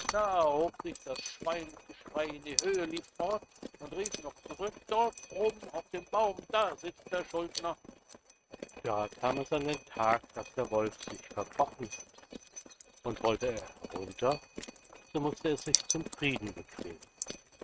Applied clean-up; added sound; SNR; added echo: neural mask model RNNoise.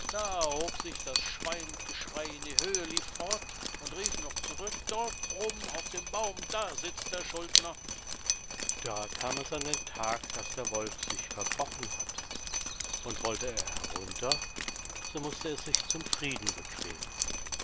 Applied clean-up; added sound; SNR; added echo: none; Drip; -4 dB; none.